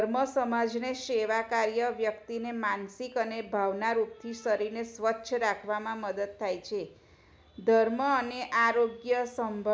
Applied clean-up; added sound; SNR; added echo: none; none; none; none.